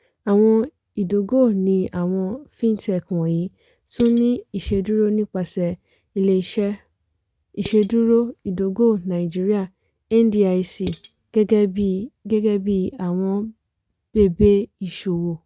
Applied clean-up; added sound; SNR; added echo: neural mask model RNNoise.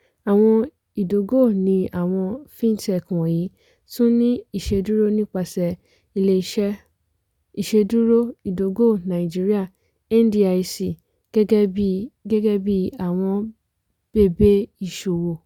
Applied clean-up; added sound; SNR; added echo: none; none; none; none.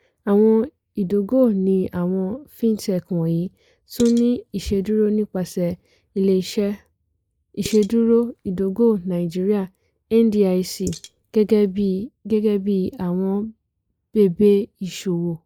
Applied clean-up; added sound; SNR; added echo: neural mask model Resemble Enhance denoiser.